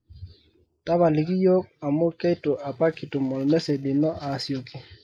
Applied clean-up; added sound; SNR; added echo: neural mask model Resemble Enhance denoiser.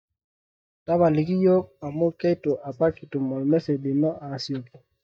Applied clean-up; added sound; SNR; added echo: neural mask model DeepFilterNet 3.